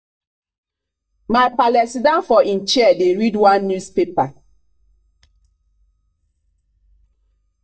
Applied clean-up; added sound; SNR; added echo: neural mask model DeepFilterNet 3.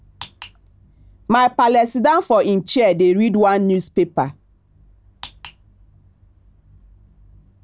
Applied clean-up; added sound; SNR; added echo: none; none; none; none.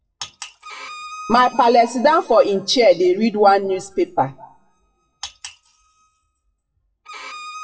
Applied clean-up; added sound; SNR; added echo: classical method WPE with log-MMSE.